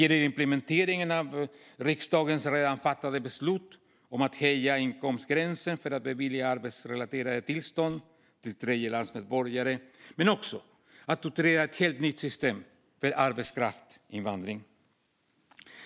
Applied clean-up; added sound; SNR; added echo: neural mask model Resemble Enhance denoiser.